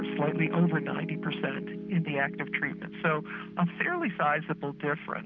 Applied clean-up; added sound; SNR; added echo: none; Piano; 8 dB; none.